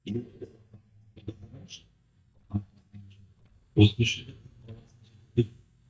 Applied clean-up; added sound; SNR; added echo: neural mask model DeepFilterNet 3.